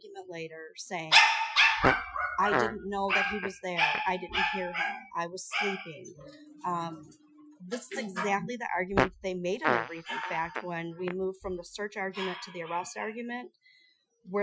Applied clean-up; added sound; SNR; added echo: classical method Wiener filter.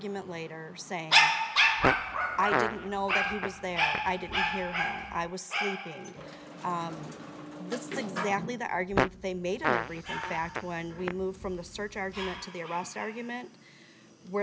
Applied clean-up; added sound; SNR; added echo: none; Dog + Fart; -3 dB; none.